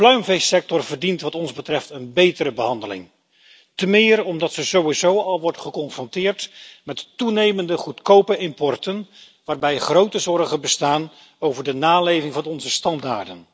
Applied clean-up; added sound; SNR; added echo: none; none; none; none.